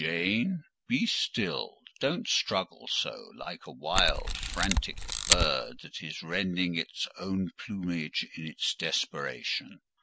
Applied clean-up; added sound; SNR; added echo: none; Camera; -3 dB; none.